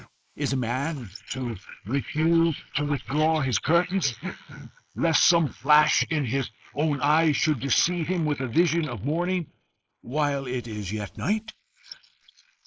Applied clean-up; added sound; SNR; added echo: neural mask model Resemble Enhance denoiser.